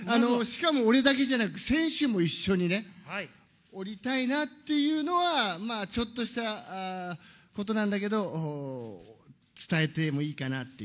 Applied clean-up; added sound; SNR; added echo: none; none; none; none.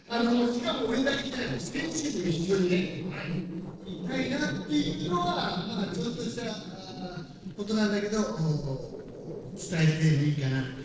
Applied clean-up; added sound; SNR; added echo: neural separator model SepFormer DNS4.